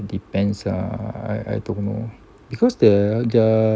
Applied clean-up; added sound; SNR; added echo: none; none; none; none.